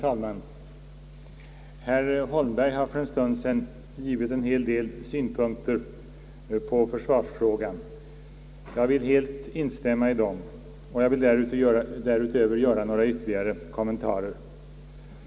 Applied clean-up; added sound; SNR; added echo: none; none; none; none.